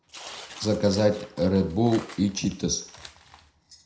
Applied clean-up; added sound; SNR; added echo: none; Tearing; 19 dB; reverberation time 0.4 s.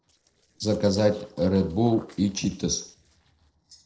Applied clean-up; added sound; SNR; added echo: neural separator model SepFormer DNS4.